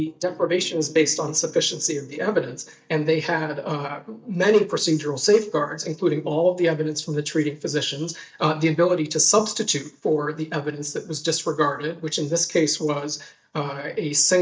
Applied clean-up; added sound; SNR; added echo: neural mask model DeepFilterNet 3.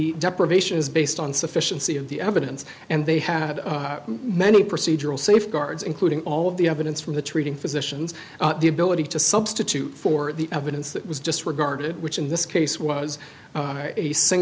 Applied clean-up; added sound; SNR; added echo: none; none; none; none.